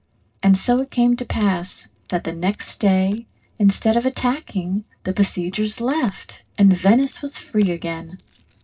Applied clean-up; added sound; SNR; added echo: neural separator model SepFormer DNS4.